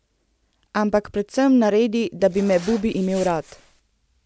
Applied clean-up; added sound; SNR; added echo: none; Zipper (clothing); 20 dB; none.